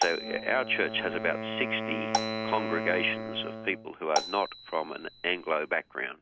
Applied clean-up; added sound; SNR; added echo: none; Wind instrument, woodwind instrument + Marimba, xylophone; 4 dB; none.